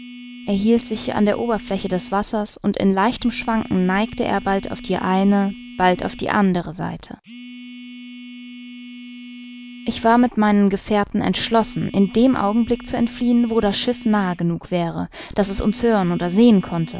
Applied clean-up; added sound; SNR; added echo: none; Telephone; 18 dB; none.